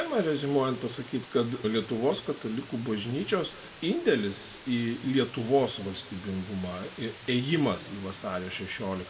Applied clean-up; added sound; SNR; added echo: none; Water; 15 dB; reverberation time 1.5 s.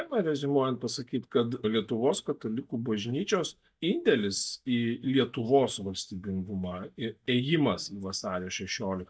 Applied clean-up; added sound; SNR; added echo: neural mask model DeepFilterNet 3.